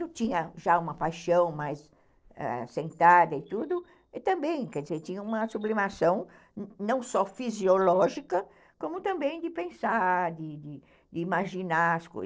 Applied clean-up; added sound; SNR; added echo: neural separator model SepFormer DNS4.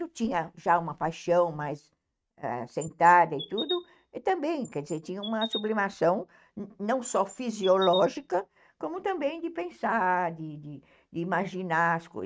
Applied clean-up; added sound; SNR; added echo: neural mask model RNNoise.